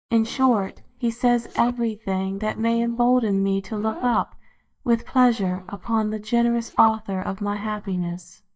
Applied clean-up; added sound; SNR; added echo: neural mask model DeepFilterNet 3.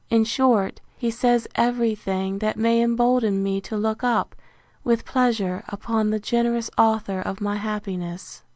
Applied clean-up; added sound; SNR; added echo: none; none; none; none.